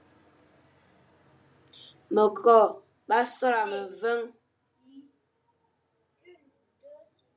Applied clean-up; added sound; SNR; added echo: none; none; none; none.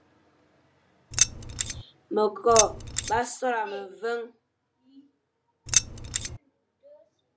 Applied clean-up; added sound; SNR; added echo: none; Keys jangling; -4 dB; none.